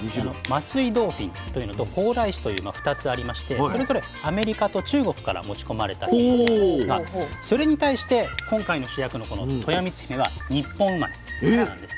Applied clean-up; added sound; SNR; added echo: none; Scissors; 17 dB; none.